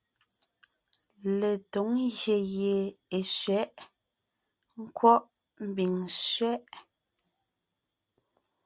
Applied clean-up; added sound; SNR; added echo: none; none; none; none.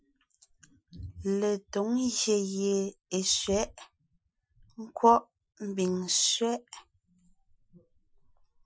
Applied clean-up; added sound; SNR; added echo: classical method Wiener filter.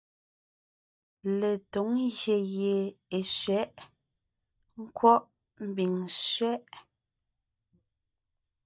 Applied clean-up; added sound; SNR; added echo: neural mask model DeepFilterNet 3.